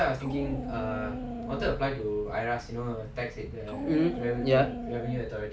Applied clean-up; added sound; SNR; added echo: none; Dog; 6 dB; none.